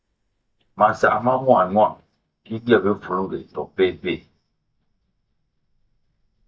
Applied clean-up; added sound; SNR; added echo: neural mask model DeepFilterNet 3.